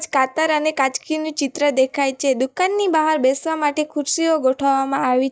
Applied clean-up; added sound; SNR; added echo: neural mask model DeepFilterNet 3.